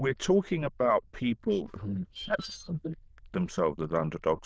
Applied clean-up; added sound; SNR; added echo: neural diffusion model UNIVERSE++.